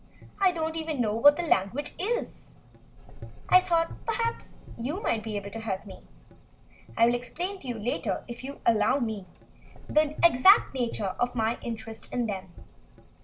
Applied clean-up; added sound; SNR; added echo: none; Gurgling / Engine; 15 dB; none.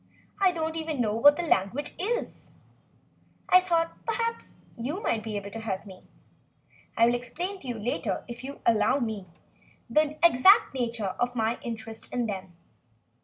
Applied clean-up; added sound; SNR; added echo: none; none; none; none.